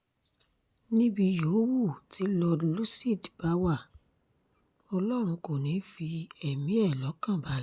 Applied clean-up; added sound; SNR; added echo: none; none; none; none.